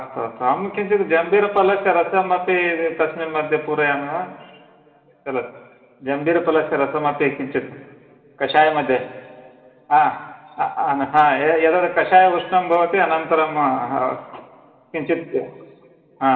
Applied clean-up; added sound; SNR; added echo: none; none; none; reverberation time 2.3 s.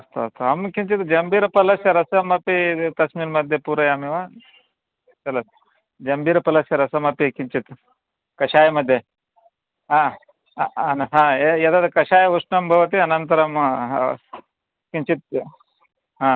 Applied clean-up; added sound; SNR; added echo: none; none; none; none.